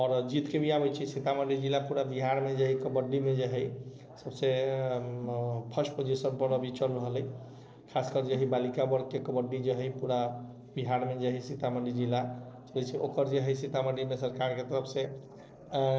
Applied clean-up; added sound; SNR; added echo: neural separator model SepFormer DNS4.